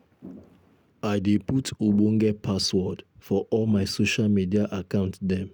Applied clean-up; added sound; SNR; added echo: none; Brass instrument; 20 dB; none.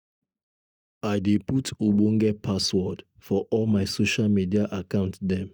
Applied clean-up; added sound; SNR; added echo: neural mask model DeepFilterNet 3.